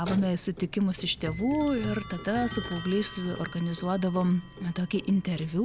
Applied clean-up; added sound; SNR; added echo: none; Clock; 12 dB; none.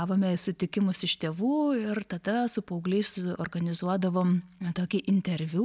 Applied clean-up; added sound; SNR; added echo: none; none; none; none.